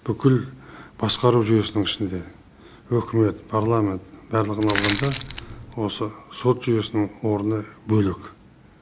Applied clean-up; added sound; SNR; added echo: none; Crushing; 6 dB; none.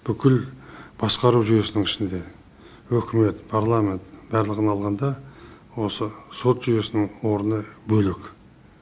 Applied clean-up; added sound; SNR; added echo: none; none; none; none.